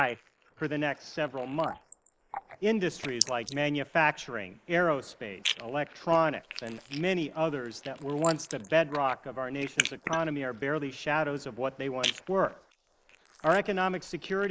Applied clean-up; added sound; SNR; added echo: neural mask model Resemble Enhance denoiser.